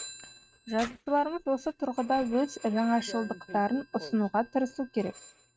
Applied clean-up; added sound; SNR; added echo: neural mask model RNNoise.